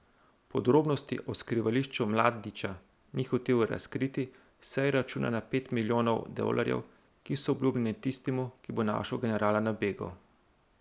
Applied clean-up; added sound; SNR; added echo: none; none; none; none.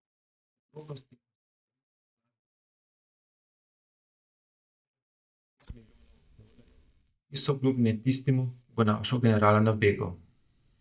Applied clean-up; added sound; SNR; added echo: neural mask model DeepFilterNet 3.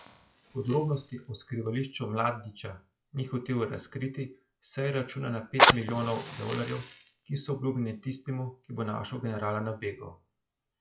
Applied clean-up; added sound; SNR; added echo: classical method WPE with log-MMSE.